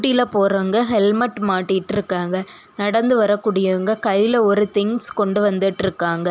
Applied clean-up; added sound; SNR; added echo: none; none; none; none.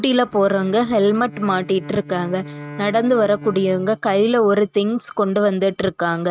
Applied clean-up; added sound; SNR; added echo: neural mask model RNNoise.